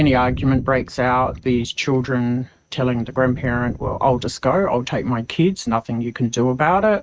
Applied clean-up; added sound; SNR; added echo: neural mask model RNNoise.